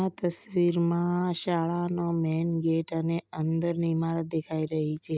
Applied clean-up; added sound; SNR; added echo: none; none; none; none.